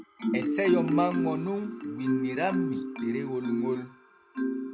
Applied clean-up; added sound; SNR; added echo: none; Marimba, xylophone; -1 dB; none.